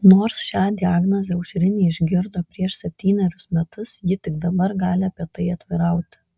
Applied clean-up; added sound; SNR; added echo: none; none; none; none.